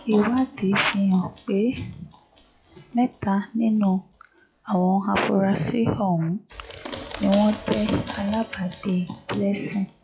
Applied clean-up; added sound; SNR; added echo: classical method log-MMSE.